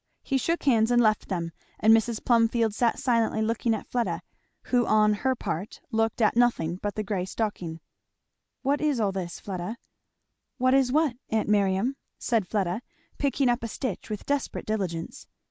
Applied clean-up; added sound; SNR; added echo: none; none; none; none.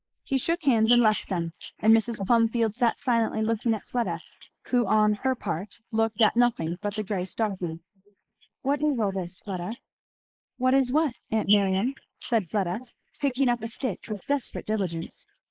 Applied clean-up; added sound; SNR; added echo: neural mask model Resemble Enhance denoiser.